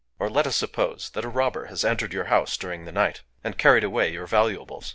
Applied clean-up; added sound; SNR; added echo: none; none; none; none.